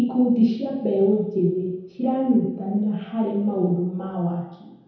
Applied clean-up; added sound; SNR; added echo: none; none; none; reverberation time 0.9 s.